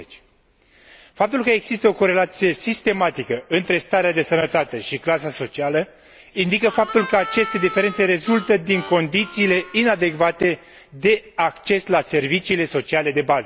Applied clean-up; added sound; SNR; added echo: none; Harmonica; 13 dB; none.